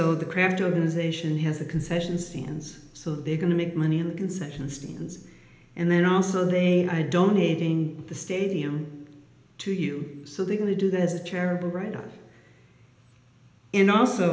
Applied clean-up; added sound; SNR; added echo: none; none; none; reverberation time 0.9 s.